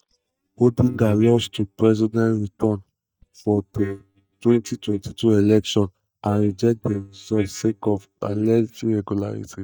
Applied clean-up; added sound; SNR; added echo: neural mask model DeepFilterNet 3.